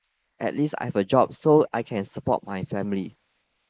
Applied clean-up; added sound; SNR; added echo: neural mask model Resemble Enhance denoiser.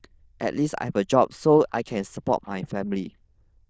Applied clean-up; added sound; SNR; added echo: neural diffusion model UNIVERSE++.